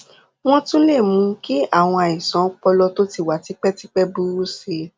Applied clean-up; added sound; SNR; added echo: none; none; none; none.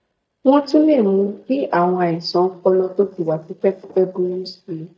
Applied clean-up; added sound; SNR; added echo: neural mask model DeepFilterNet 3.